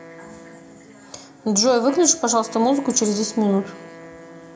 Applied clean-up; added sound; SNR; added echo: none; Wind instrument, woodwind instrument; 19 dB; reverberation time 0.2 s.